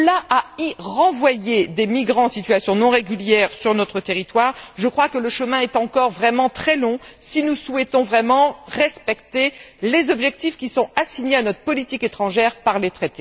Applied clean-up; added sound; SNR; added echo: none; none; none; none.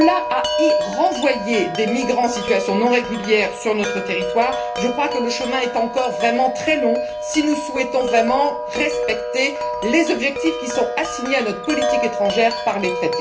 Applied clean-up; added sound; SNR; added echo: none; Wind chime; 3 dB; reverberation time 0.3 s.